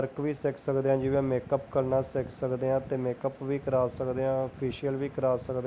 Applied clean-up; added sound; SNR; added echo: none; none; none; none.